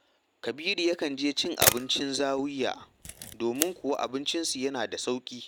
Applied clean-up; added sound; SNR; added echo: none; Camera; 2 dB; none.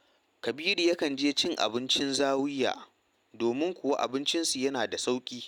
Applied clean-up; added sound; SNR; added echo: none; none; none; none.